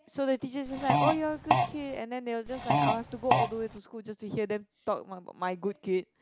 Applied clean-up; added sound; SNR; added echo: none; Fart; -4 dB; none.